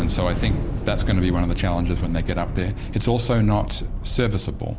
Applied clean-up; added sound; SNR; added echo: none; Thunder / Explosion; 2 dB; none.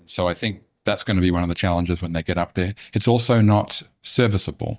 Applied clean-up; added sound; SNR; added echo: neural mask model DeepFilterNet 3.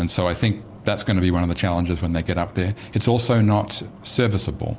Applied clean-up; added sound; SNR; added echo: none; none; none; none.